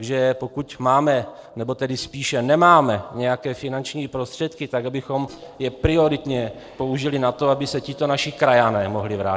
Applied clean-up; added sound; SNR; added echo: neural separator model SepFormer DNS4.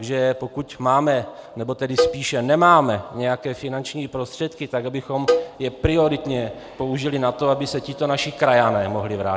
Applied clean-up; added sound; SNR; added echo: none; Cowbell; 5 dB; none.